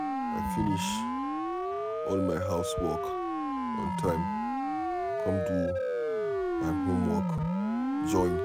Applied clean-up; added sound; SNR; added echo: none; Siren; -4 dB; none.